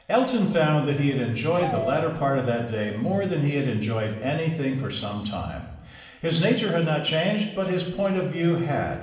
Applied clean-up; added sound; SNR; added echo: none; Dog; 11 dB; reverberation time 1.0 s.